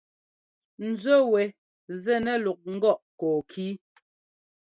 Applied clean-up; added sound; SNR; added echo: none; none; none; none.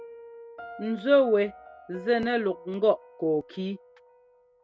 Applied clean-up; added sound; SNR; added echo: none; Piano; 19 dB; none.